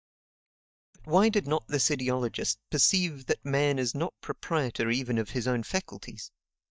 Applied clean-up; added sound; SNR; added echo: neural mask model DeepFilterNet 3.